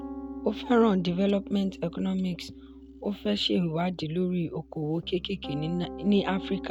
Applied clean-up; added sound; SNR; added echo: none; Piano; 13 dB; none.